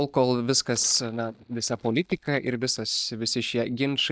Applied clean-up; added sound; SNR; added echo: neural mask model DeepFilterNet 3.